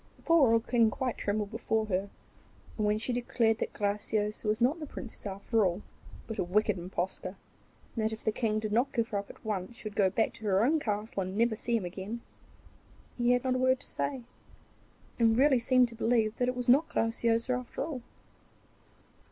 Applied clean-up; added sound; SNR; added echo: none; none; none; none.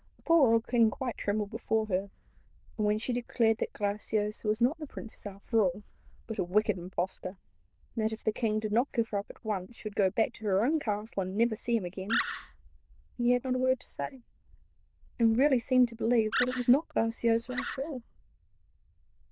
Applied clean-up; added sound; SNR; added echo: neural diffusion model UNIVERSE++.